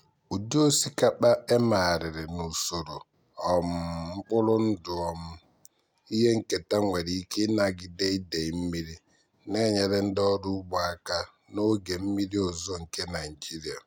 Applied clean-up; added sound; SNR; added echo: none; none; none; none.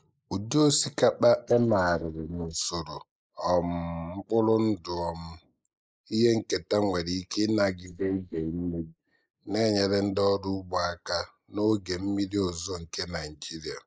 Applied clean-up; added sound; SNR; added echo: neural mask model Resemble Enhance denoiser.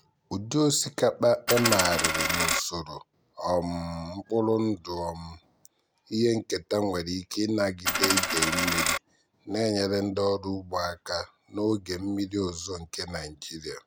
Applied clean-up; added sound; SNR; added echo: none; Coin (dropping); -3 dB; none.